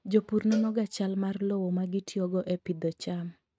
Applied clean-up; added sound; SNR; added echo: neural mask model RNNoise.